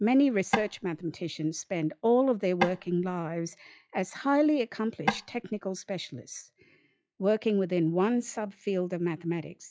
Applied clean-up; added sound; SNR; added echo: classical method log-MMSE.